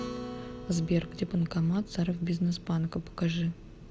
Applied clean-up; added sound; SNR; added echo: none; Acoustic guitar; 14 dB; none.